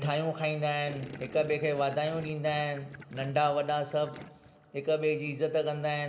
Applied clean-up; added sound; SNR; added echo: none; Gurgling; 20 dB; reverberation time 2.5 s.